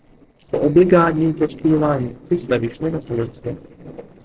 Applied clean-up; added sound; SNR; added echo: neural separator model SepFormer DNS4.